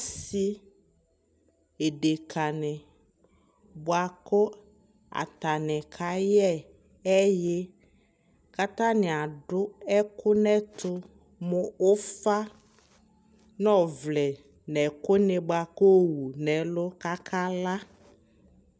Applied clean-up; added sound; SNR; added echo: none; none; none; none.